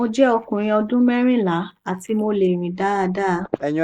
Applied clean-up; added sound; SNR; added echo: neural mask model Resemble Enhance denoiser.